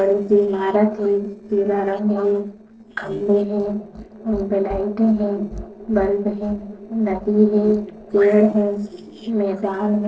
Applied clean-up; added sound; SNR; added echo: neural separator model SepFormer DNS4.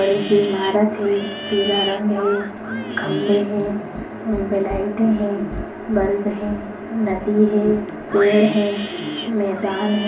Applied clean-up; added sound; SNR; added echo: none; Livestock, farm animals, working animals; 13 dB; reverberation time 0.4 s.